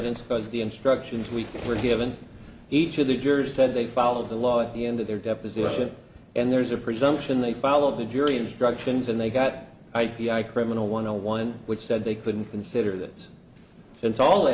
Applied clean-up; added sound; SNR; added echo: none; none; none; none.